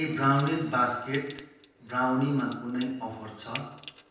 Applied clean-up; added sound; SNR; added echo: none; Trickle, dribble / Sink (filling or washing) / Water tap, faucet; 19 dB; reverberation time 0.9 s.